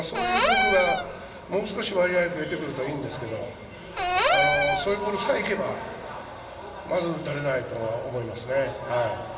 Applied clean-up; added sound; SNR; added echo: none; Cupboard open or close / Door; -4 dB; reverberation time 2.2 s.